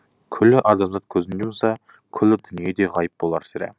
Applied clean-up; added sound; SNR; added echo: none; none; none; none.